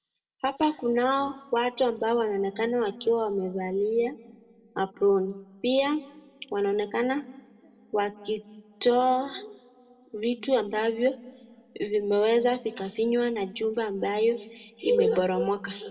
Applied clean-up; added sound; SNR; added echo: none; none; none; reverberation time 1.1 s.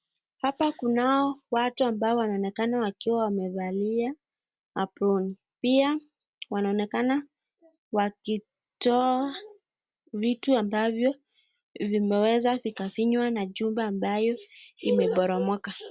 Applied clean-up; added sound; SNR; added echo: none; none; none; none.